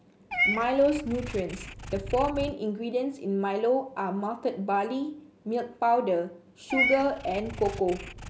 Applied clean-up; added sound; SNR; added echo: none; Meow / Purr; 8 dB; none.